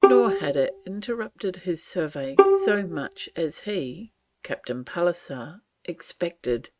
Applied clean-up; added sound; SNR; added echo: neural mask model RNNoise.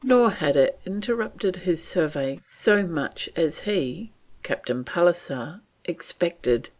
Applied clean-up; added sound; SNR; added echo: neural mask model Resemble Enhance denoiser.